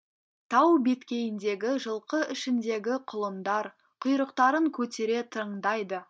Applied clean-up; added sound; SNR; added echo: none; none; none; none.